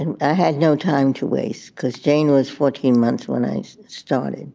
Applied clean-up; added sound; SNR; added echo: none; none; none; none.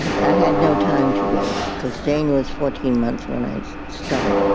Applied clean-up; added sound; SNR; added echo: none; Mechanisms; -1 dB; none.